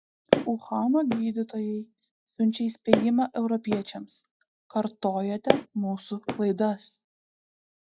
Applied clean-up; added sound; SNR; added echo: classical method log-MMSE.